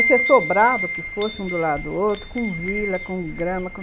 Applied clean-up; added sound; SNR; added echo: none; Wind chime; 3 dB; none.